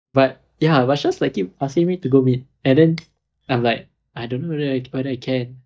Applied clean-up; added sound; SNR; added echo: neural mask model DeepFilterNet 3.